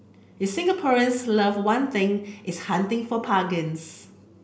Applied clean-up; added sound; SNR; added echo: none; none; none; none.